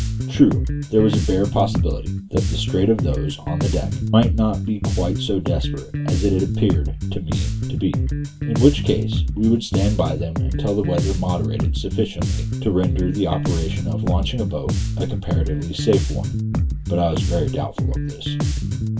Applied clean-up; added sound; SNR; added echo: none; Bass guitar; 0 dB; reverberation time 0.2 s.